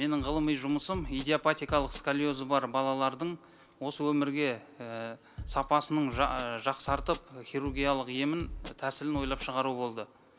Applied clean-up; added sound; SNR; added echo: none; Drum kit; 11 dB; none.